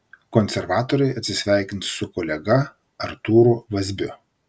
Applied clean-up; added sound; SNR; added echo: none; none; none; none.